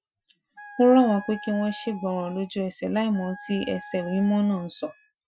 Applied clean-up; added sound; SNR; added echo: classical method Wiener filter.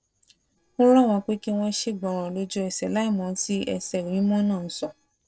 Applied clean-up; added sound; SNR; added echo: neural separator model SepFormer DNS4.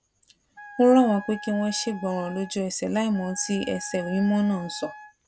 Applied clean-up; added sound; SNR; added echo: none; Wind instrument, woodwind instrument; 17 dB; none.